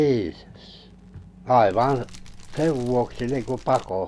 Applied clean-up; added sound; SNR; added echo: none; Fire; 16 dB; none.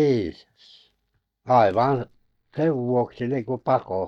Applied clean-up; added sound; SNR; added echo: neural mask model DeepFilterNet 3.